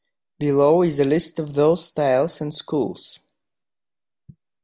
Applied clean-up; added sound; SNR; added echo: none; none; none; none.